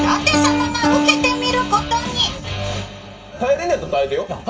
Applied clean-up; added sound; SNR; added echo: none; Piano; 3 dB; reverberation time 0.2 s.